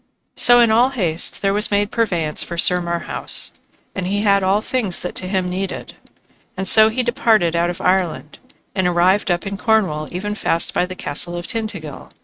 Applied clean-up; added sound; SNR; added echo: neural mask model RNNoise.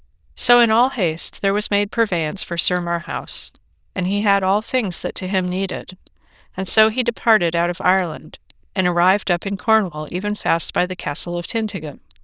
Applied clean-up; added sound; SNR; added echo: neural diffusion model UNIVERSE++.